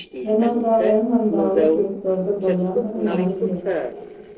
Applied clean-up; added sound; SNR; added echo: neural separator model SepFormer DNS4.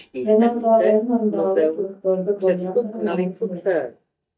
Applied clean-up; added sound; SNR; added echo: neural mask model DeepFilterNet 3.